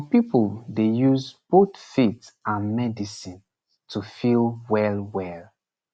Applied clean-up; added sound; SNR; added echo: none; none; none; none.